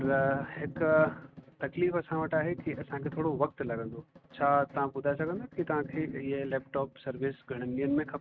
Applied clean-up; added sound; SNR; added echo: neural mask model RNNoise.